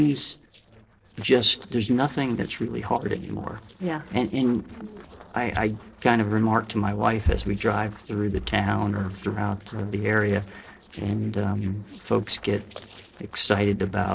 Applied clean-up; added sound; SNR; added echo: neural separator model SepFormer DNS4.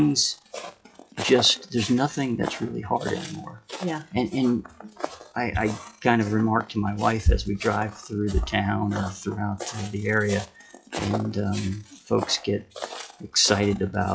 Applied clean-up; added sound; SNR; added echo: classical method WPE with log-MMSE.